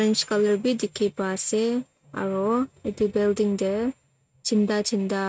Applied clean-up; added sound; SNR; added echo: neural mask model RNNoise.